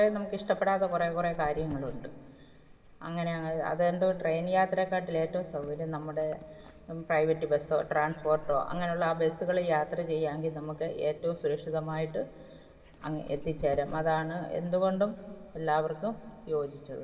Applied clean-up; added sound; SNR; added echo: none; Dog; 18 dB; reverberation time 1.8 s.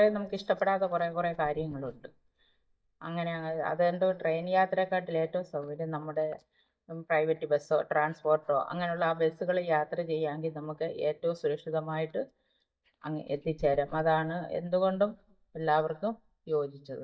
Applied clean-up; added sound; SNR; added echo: neural mask model DeepFilterNet 3.